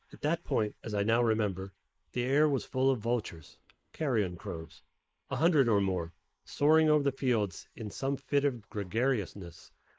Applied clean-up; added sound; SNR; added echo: neural mask model Resemble Enhance denoiser.